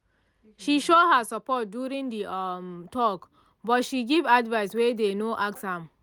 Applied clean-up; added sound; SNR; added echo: none; none; none; none.